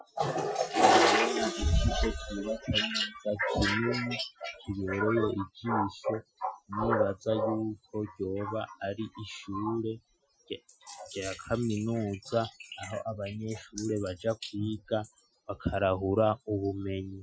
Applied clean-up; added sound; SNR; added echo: classical method Wiener filter.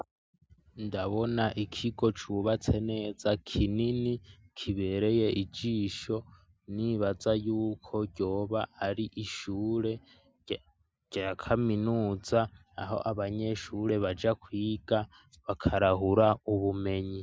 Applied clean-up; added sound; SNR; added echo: none; none; none; none.